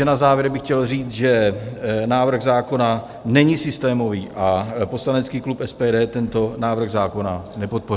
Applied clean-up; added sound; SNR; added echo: none; none; none; none.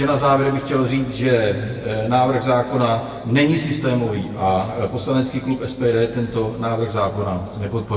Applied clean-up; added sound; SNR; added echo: none; none; none; reverberation time 2.0 s.